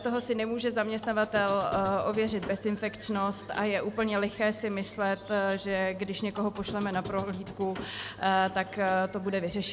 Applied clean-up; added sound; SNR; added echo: none; Squeak; 15 dB; none.